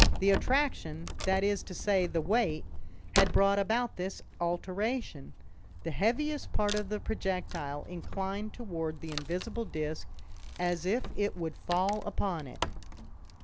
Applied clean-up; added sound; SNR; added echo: none; Wood; 4 dB; none.